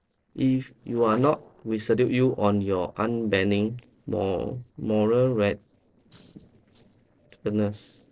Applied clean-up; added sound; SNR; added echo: neural separator model SepFormer DNS4.